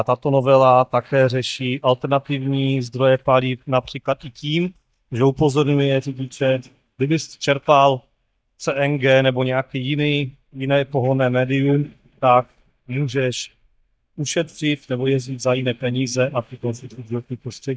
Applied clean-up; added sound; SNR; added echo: neural mask model DeepFilterNet 3.